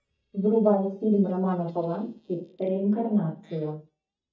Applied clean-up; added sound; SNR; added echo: neural mask model DeepFilterNet 3.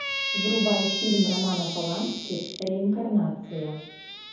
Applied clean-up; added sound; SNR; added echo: none; Squeak; 5 dB; reverberation time 0.9 s.